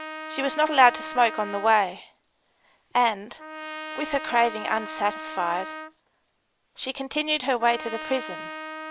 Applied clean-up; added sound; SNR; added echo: none; Trumpet; 12 dB; none.